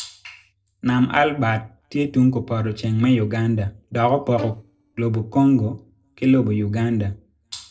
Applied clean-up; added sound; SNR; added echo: neural separator model SepFormer DNS4.